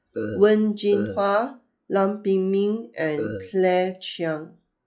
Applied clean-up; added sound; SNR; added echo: classical method log-MMSE.